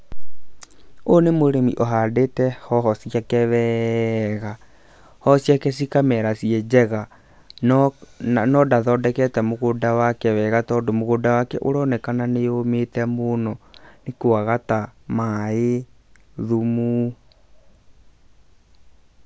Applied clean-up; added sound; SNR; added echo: none; none; none; none.